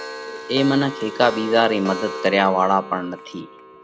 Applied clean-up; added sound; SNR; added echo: none; Clock; 11 dB; none.